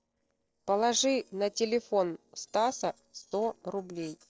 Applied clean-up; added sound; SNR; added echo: neural separator model SepFormer DNS4.